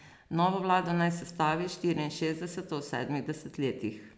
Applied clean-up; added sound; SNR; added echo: none; none; none; none.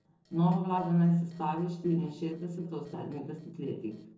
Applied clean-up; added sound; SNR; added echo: neural separator model SepFormer DNS4.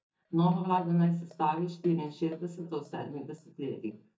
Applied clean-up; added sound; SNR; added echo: neural mask model DeepFilterNet 3.